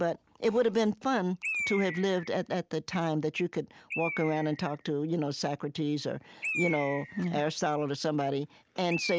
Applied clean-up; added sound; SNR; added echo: none; Bird; 11 dB; none.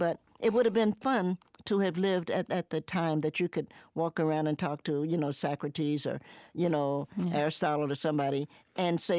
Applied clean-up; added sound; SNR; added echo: none; none; none; none.